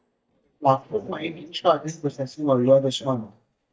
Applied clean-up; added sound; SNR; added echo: neural mask model DeepFilterNet 3.